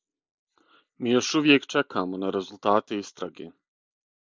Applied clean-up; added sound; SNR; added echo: none; none; none; none.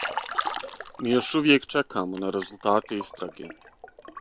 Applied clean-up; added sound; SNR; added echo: none; Liquid; 9 dB; none.